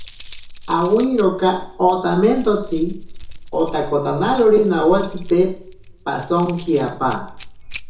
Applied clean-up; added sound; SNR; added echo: none; Keys jangling; 13 dB; reverberation time 0.6 s.